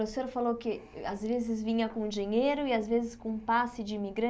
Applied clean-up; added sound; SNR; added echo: none; none; none; none.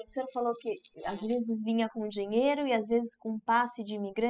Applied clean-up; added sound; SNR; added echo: classical method spectral subtraction.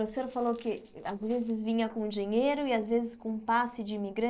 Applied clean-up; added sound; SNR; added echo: neural separator model SepFormer DNS4.